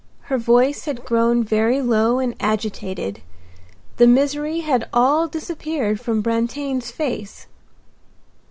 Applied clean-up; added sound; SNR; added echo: none; none; none; none.